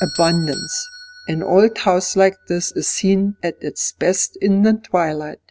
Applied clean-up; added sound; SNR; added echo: none; Bell / Doorbell; 17 dB; none.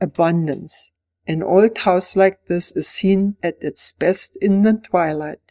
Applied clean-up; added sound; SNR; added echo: neural mask model DeepFilterNet 3.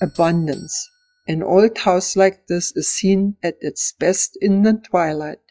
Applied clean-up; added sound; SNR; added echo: classical method log-MMSE.